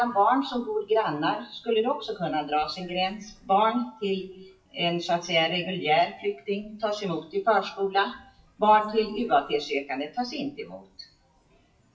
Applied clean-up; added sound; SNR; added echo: classical method WPE with log-MMSE.